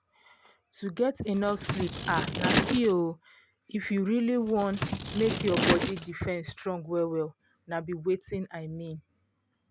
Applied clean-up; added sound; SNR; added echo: none; Scissors; -2 dB; none.